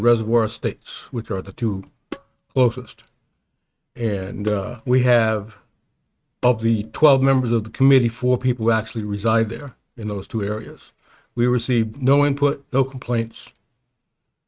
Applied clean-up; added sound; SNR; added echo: neural mask model RNNoise.